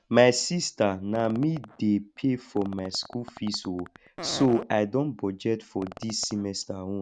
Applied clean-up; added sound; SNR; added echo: none; Fart; 19 dB; none.